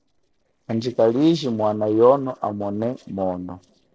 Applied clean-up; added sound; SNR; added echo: neural separator model SepFormer DNS4.